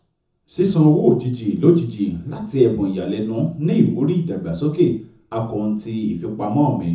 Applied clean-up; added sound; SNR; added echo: none; none; none; reverberation time 0.5 s.